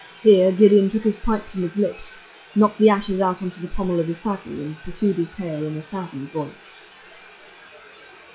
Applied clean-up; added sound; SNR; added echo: classical method log-MMSE.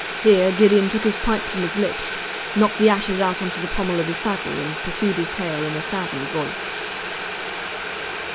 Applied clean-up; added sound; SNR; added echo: none; Boiling; 6 dB; none.